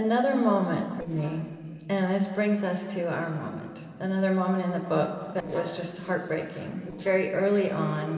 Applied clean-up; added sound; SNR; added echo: neural separator model SepFormer DNS4.